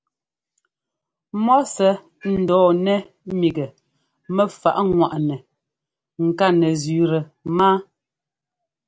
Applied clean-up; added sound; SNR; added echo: none; none; none; none.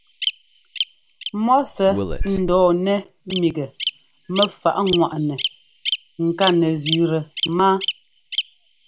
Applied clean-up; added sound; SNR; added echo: none; Bird vocalization, bird call, bird song; 7 dB; none.